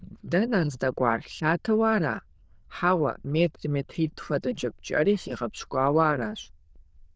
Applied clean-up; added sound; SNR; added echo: neural diffusion model UNIVERSE++.